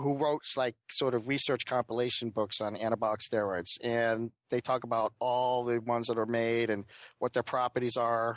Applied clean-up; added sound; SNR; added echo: none; none; none; none.